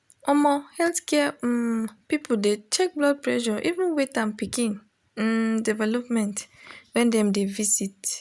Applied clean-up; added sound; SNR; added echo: none; none; none; none.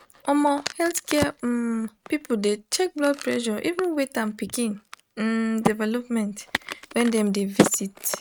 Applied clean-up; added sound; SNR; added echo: neural mask model RNNoise.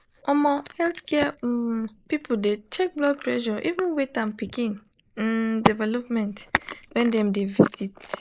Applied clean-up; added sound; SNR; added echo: neural mask model Resemble Enhance denoiser.